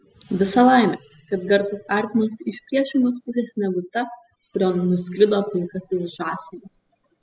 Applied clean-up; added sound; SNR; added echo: classical method spectral subtraction.